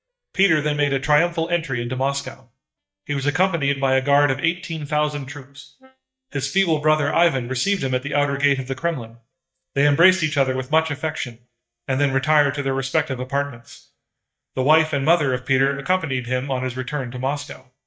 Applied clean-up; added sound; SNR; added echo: neural mask model DeepFilterNet 3.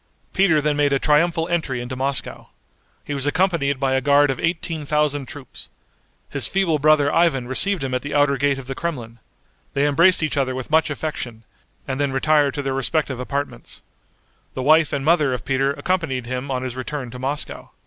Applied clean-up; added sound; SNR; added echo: none; none; none; none.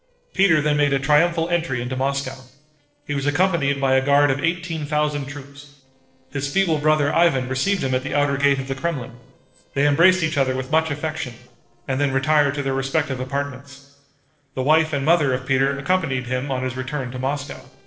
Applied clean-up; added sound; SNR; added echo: neural separator model SepFormer DNS4.